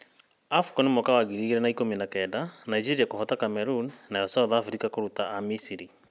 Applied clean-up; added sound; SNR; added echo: none; none; none; none.